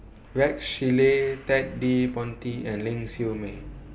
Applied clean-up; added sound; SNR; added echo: none; none; none; none.